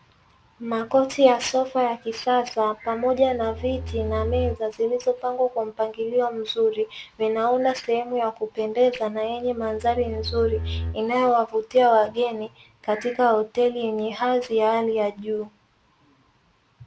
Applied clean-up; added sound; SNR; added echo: none; Bowed string instrument; 8 dB; none.